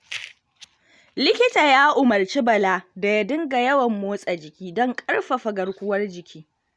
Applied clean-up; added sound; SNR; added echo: none; none; none; none.